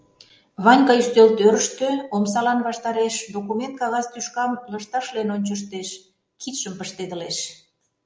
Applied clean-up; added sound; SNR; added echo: none; none; none; none.